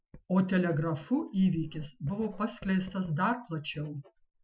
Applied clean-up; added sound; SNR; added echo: classical method Wiener filter.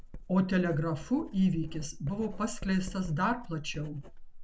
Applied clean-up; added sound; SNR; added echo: none; Writing; 11 dB; none.